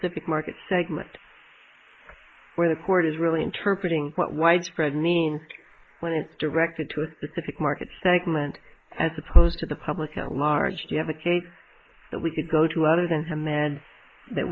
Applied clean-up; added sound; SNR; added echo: neural mask model Resemble Enhance denoiser.